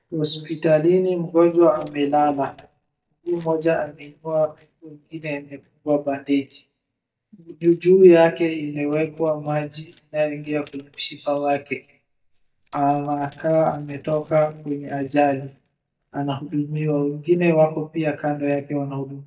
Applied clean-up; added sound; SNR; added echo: neural mask model DeepFilterNet 3.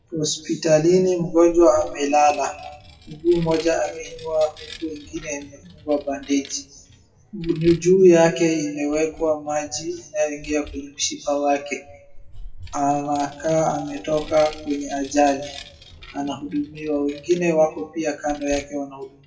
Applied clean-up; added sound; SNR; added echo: classical method WPE with log-MMSE.